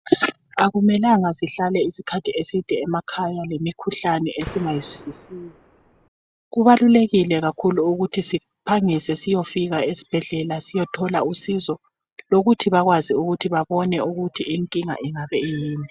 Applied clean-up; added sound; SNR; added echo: none; Gunshot, gunfire; 18 dB; none.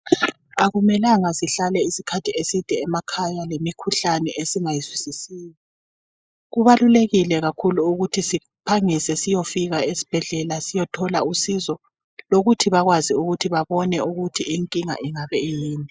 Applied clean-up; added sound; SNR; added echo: neural mask model Resemble Enhance denoiser.